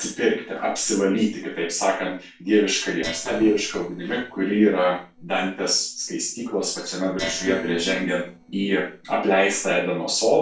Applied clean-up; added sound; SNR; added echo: neural separator model SepFormer DNS4.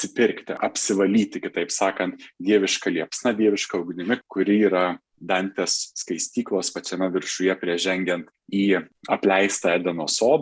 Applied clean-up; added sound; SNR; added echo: none; none; none; none.